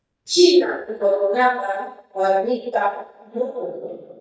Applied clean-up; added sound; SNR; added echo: neural mask model DeepFilterNet 3.